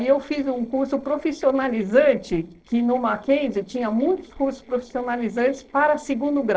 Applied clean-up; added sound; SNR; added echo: neural separator model SepFormer DNS4.